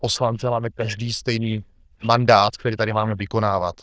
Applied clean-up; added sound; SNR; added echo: neural diffusion model UNIVERSE++.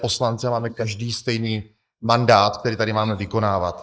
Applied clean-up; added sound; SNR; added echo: neural mask model Resemble Enhance denoiser.